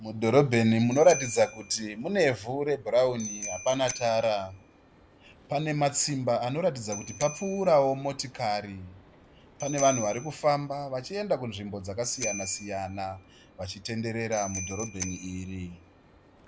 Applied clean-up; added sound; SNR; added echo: none; Bicycle bell; 14 dB; none.